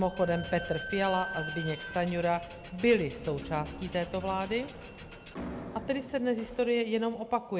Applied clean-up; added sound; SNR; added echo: none; Squeak / Slam; 11 dB; none.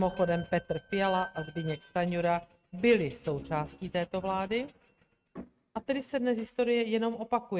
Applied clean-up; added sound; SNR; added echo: neural mask model RNNoise.